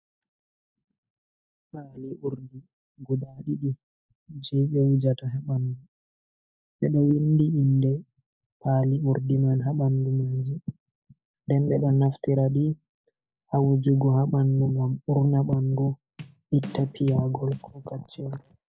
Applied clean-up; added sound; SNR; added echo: neural mask model DeepFilterNet 3.